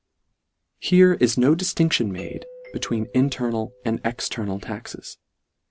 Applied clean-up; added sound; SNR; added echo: none; Doorbell; 20 dB; none.